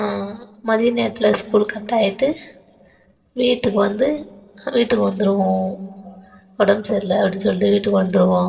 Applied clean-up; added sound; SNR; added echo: neural separator model SepFormer DNS4.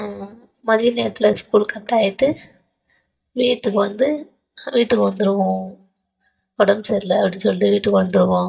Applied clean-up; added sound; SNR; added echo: neural mask model DeepFilterNet 3.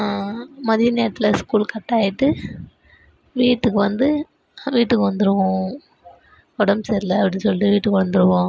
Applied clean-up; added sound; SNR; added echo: none; none; none; none.